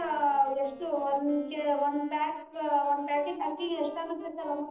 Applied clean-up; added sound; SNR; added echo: neural separator model SepFormer DNS4.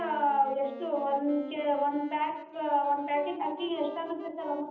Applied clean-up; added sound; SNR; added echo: none; Wind instrument, woodwind instrument; 17 dB; reverberation time 0.8 s.